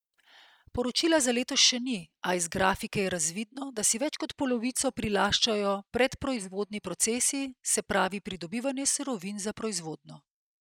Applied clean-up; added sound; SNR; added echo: neural mask model DeepFilterNet 3.